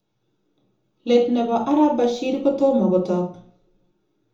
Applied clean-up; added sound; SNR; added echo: none; none; none; reverberation time 1.0 s.